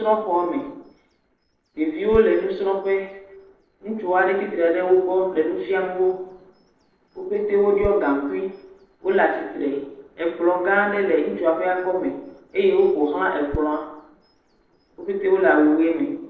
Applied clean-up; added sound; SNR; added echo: neural separator model SepFormer DNS4.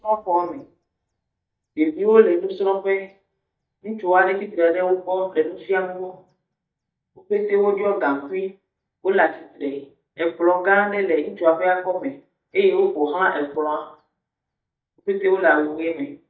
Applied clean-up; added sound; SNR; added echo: neural mask model DeepFilterNet 3.